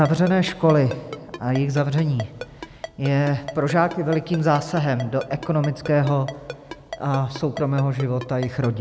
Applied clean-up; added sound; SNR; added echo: none; Ringtone; 15 dB; none.